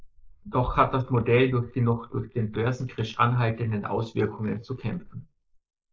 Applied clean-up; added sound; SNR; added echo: neural mask model Resemble Enhance denoiser.